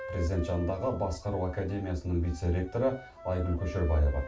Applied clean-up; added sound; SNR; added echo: none; Wind instrument, woodwind instrument; 15 dB; reverberation time 0.2 s.